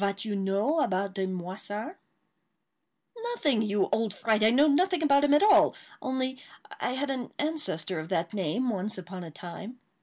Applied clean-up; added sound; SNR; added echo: none; none; none; none.